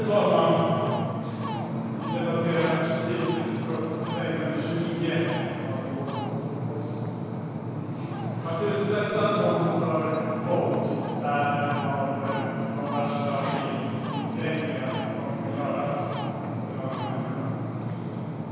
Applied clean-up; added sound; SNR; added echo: none; Ocean; 1 dB; reverberation time 2.2 s.